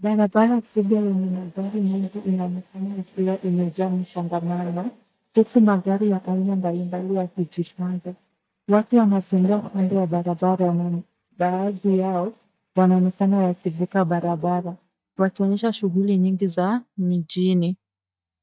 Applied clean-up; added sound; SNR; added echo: neural mask model DeepFilterNet 3.